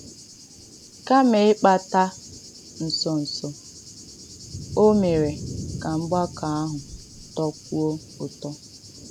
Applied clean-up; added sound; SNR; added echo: none; Thunder / Cricket; 14 dB; none.